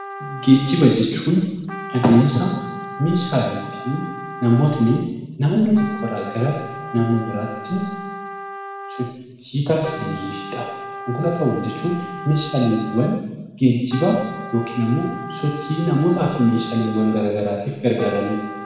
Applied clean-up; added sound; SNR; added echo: none; Trumpet; 13 dB; reverberation time 1.1 s.